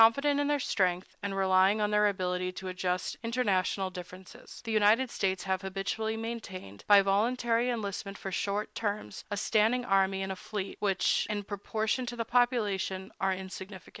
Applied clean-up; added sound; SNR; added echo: none; none; none; none.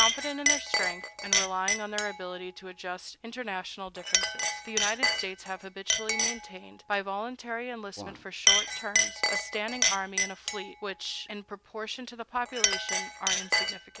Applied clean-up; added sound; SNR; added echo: none; Chink, clink; -5 dB; none.